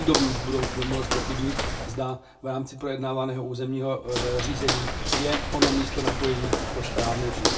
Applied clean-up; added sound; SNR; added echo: none; Walk, footsteps; 0 dB; reverberation time 0.2 s.